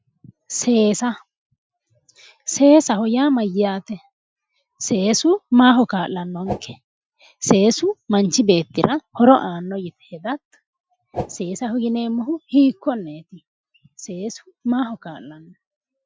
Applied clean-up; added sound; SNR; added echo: classical method Wiener filter.